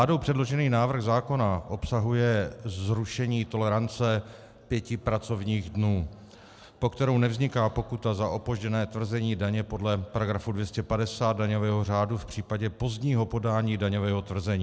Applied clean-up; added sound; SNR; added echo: none; none; none; none.